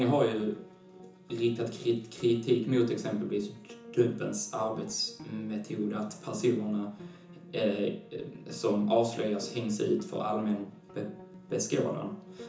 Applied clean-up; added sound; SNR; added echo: none; Piano; 18 dB; reverberation time 0.6 s.